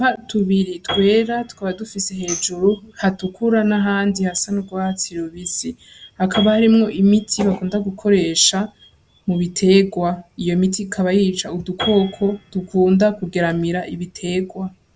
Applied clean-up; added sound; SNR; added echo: none; Piano + Tambourine; 17 dB; none.